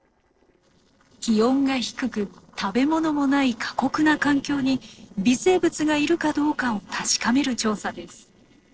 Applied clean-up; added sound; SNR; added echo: neural separator model SepFormer DNS4.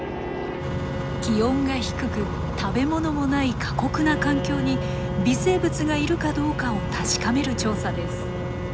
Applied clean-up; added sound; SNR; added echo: none; Bowed string instrument; 10 dB; none.